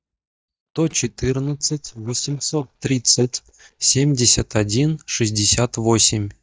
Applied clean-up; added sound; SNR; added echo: neural mask model DeepFilterNet 3.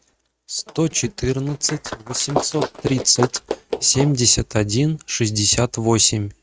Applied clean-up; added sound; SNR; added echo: neural mask model RNNoise.